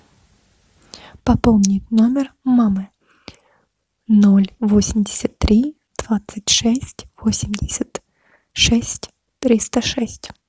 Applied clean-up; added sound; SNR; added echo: none; none; none; none.